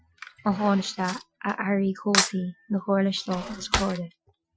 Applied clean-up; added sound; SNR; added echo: classical method Wiener filter.